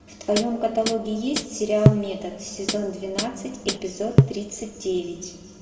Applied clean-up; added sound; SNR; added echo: none; Hi-hat; -2 dB; reverberation time 1.8 s.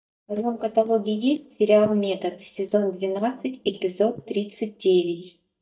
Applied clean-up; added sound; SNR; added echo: neural mask model DeepFilterNet 3.